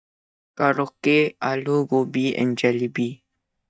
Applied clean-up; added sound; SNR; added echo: neural mask model DeepFilterNet 3.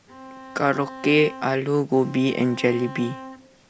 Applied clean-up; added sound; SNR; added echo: none; Bowed string instrument; 17 dB; none.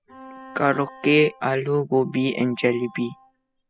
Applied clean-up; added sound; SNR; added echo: classical method spectral subtraction.